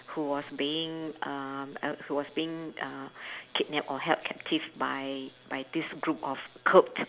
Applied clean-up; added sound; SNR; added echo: none; none; none; none.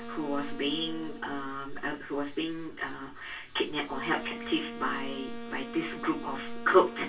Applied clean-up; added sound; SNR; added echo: none; Wind instrument, woodwind instrument; 12 dB; reverberation time 0.1 s.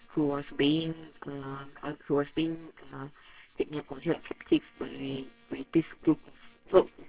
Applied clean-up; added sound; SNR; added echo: neural separator model SepFormer WHAMR!.